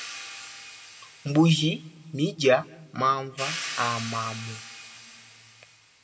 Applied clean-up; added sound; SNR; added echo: none; Hi-hat; 12 dB; reverberation time 1.1 s.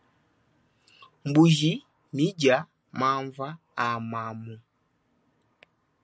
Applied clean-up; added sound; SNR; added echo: none; none; none; none.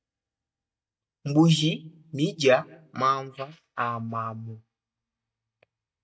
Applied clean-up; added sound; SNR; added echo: neural mask model DeepFilterNet 3.